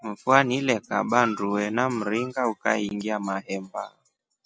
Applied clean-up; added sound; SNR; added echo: none; none; none; none.